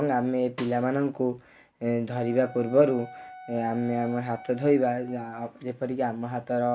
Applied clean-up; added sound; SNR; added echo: none; Snare drum + Wind instrument, woodwind instrument; 19 dB; none.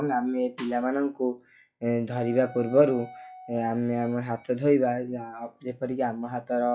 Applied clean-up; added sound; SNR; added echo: classical method log-MMSE.